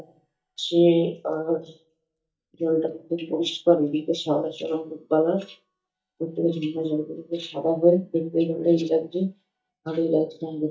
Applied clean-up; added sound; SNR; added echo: neural mask model DeepFilterNet 3.